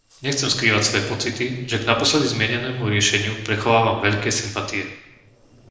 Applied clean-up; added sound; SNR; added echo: neural separator model SepFormer DNS4.